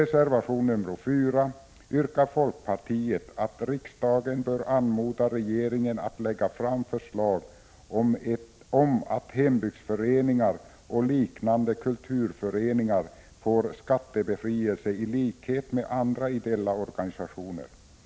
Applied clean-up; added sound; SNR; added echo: none; none; none; none.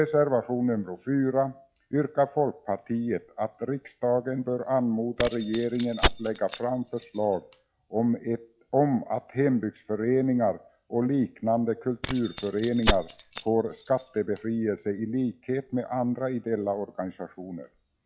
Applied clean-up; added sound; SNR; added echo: classical method log-MMSE.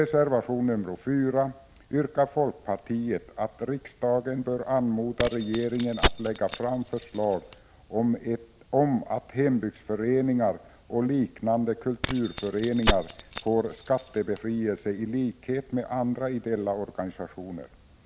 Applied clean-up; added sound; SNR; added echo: none; Keys jangling; 1 dB; none.